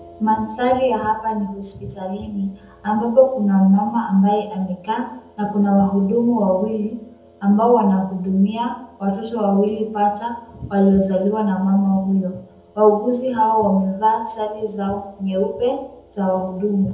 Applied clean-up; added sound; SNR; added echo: none; none; none; reverberation time 0.7 s.